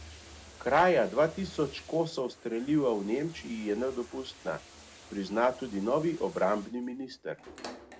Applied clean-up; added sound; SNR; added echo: none; Bathtub (filling or washing); 18 dB; none.